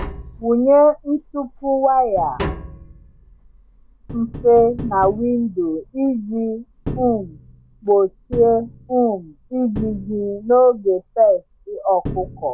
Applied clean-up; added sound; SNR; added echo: none; Tap; 14 dB; none.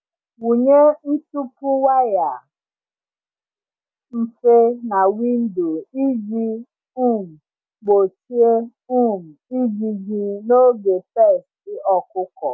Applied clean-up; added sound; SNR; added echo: none; none; none; none.